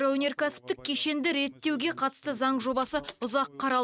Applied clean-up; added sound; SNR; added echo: neural mask model RNNoise.